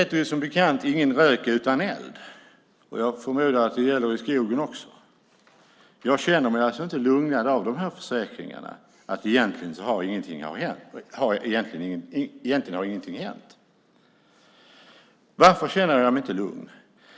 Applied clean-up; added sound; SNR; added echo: none; none; none; none.